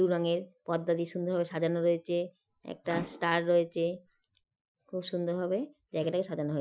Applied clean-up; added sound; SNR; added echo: classical method Wiener filter.